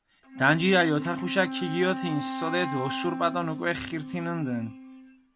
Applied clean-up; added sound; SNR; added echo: none; Wind instrument, woodwind instrument; 8 dB; none.